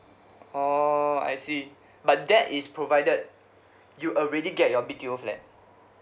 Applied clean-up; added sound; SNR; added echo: none; none; none; none.